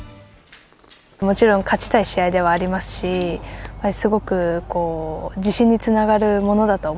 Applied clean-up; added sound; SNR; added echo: none; none; none; none.